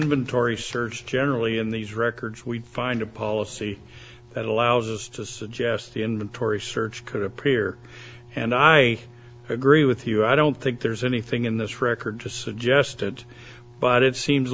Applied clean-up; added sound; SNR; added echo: none; none; none; none.